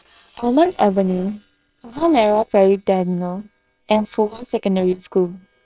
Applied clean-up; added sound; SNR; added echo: neural separator model SepFormer WHAM!.